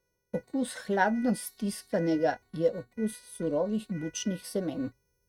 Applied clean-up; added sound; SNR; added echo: neural mask model RNNoise.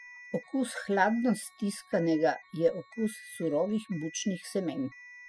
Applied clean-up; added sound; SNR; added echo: classical method spectral subtraction.